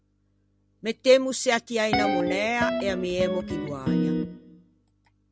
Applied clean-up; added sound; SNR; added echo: none; Guitar; 1 dB; none.